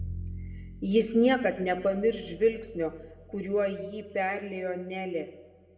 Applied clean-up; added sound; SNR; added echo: none; Bowed string instrument; 15 dB; reverberation time 1.2 s.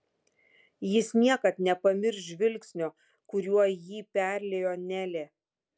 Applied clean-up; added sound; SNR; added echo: none; none; none; none.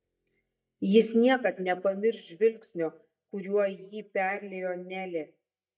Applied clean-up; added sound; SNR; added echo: neural mask model DeepFilterNet 3.